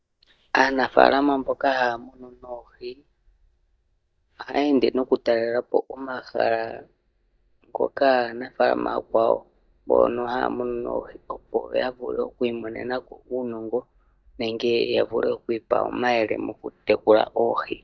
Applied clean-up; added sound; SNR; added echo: neural mask model DeepFilterNet 3.